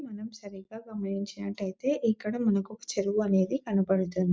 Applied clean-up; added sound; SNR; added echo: none; none; none; none.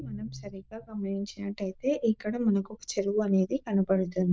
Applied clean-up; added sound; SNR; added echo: neural diffusion model UNIVERSE++.